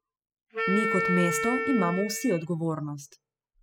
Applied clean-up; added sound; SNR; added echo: classical method spectral subtraction.